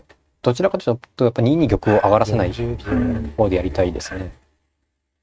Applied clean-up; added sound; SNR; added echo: neural mask model RNNoise.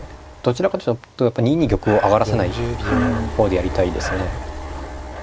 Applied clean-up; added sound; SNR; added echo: none; Breathing; 8 dB; none.